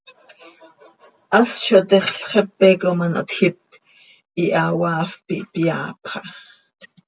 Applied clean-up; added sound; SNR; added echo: none; none; none; none.